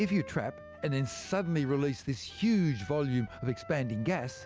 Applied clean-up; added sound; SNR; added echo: none; Wind instrument, woodwind instrument; 19 dB; none.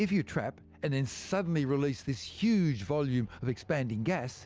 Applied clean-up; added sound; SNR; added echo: none; none; none; none.